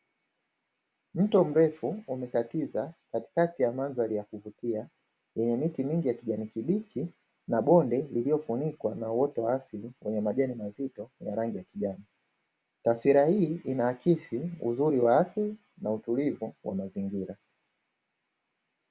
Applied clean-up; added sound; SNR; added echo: none; none; none; none.